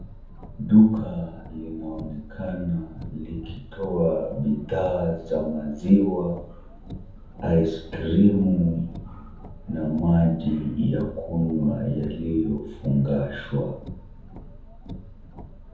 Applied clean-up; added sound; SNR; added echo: none; Car; 15 dB; reverberation time 0.7 s.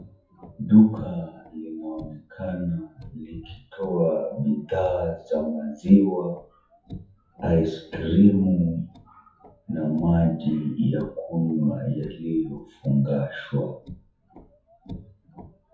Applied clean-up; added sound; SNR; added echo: classical method WPE with log-MMSE.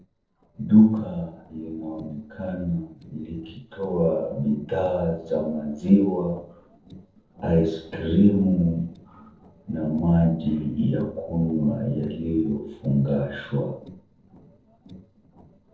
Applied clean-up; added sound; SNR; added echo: neural separator model SepFormer DNS4.